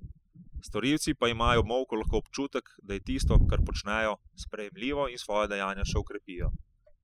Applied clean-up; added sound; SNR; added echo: classical method spectral subtraction.